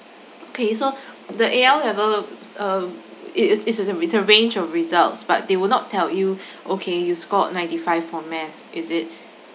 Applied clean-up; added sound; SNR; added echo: none; none; none; none.